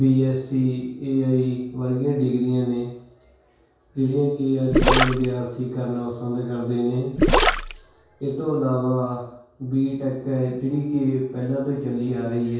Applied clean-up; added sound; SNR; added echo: none; Gurgling; -3 dB; reverberation time 0.6 s.